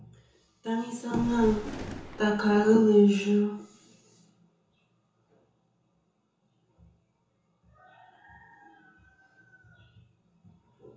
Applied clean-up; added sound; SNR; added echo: none; Thunder; 9 dB; reverberation time 0.6 s.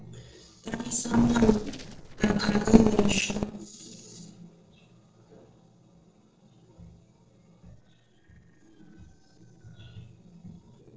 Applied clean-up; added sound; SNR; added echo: neural separator model SepFormer DNS4.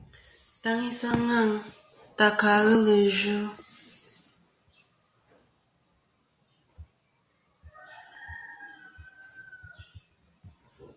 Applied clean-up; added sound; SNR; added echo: none; none; none; none.